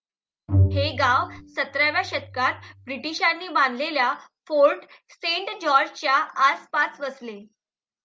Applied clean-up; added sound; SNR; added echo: none; Bowed string instrument; 2 dB; none.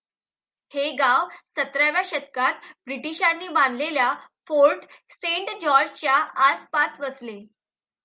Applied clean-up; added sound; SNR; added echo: none; none; none; none.